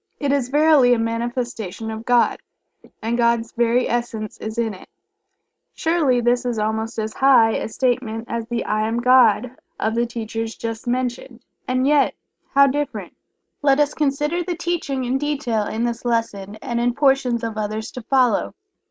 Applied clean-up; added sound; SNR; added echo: none; none; none; none.